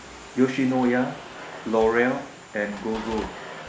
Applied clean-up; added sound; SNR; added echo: none; Domestic sounds, home sounds; 14 dB; none.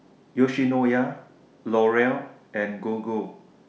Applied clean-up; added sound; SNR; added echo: none; none; none; none.